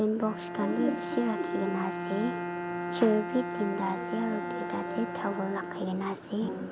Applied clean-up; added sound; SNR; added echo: none; Bowed string instrument; 5 dB; none.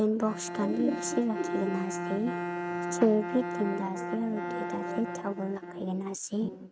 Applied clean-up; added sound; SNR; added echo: neural mask model RNNoise.